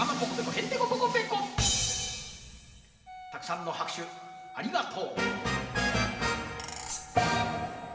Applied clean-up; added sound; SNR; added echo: none; Wind instrument, woodwind instrument; 17 dB; reverberation time 2.3 s.